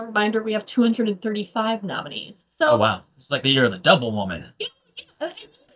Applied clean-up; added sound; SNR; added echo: neural mask model DeepFilterNet 3.